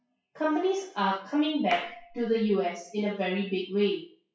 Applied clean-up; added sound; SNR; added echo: classical method WPE with log-MMSE.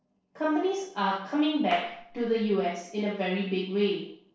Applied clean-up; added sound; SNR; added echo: neural separator model SepFormer DNS4.